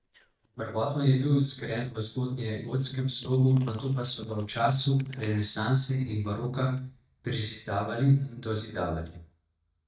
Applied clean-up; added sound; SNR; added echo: neural mask model DeepFilterNet 3.